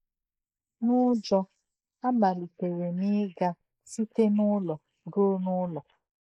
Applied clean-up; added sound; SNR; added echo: neural mask model Resemble Enhance denoiser.